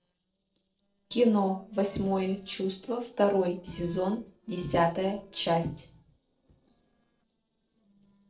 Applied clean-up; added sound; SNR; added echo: neural separator model SepFormer DNS4.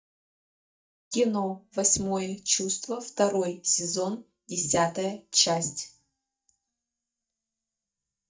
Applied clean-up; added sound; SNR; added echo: neural mask model DeepFilterNet 3.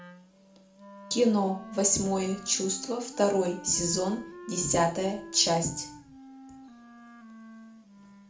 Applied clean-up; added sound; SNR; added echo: none; Wind instrument, woodwind instrument; 17 dB; reverberation time 0.4 s.